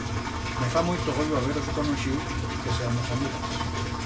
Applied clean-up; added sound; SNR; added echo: none; Engine; -1 dB; none.